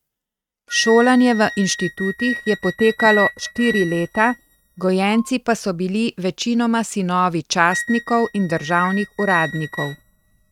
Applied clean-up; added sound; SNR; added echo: neural mask model RNNoise.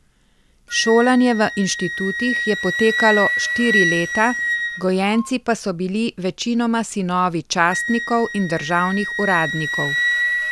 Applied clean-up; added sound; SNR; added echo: none; Wind instrument, woodwind instrument; 4 dB; none.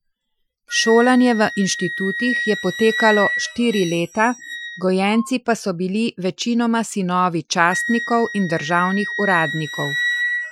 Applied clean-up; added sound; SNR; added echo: classical method Wiener filter.